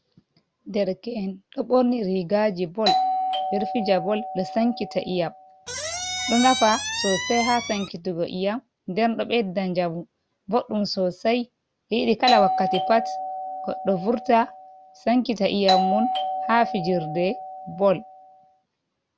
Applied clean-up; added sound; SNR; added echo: none; Squeak + Doorbell; 3 dB; none.